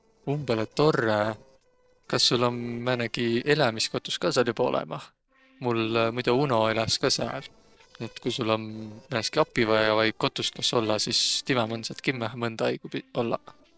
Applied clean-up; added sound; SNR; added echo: neural separator model SepFormer DNS4.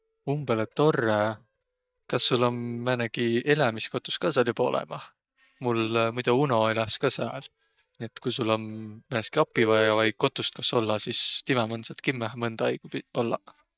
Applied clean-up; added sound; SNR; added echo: neural mask model DeepFilterNet 3.